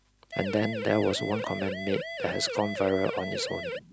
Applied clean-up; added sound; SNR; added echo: none; Siren; 5 dB; none.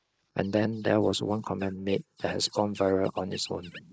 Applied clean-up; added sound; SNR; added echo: neural mask model Resemble Enhance denoiser.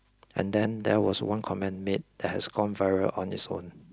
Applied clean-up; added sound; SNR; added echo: none; none; none; none.